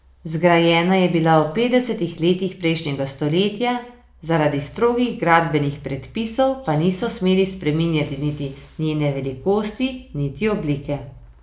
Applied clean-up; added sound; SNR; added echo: none; none; none; none.